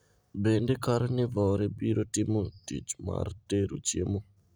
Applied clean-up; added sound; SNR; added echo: none; none; none; none.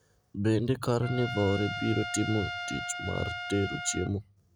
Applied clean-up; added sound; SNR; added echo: none; Trumpet; 7 dB; none.